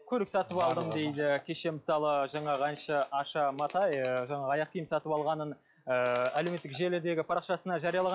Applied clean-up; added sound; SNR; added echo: classical method log-MMSE.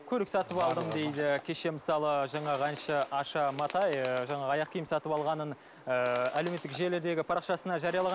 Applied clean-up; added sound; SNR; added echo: none; Bird; 17 dB; none.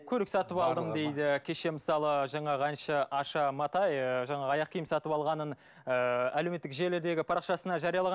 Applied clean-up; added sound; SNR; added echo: none; none; none; none.